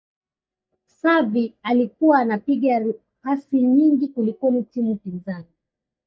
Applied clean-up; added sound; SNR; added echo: neural mask model DeepFilterNet 3.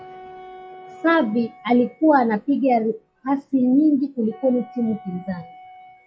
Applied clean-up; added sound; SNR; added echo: classical method log-MMSE.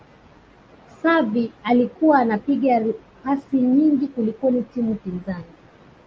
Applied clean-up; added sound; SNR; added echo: none; none; none; none.